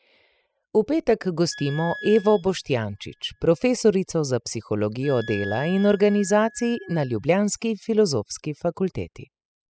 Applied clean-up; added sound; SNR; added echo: classical method spectral subtraction.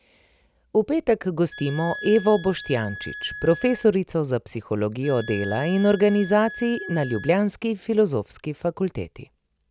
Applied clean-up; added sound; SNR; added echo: none; Wind instrument, woodwind instrument; 15 dB; none.